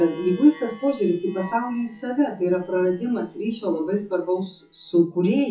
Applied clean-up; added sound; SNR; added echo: classical method WPE with log-MMSE.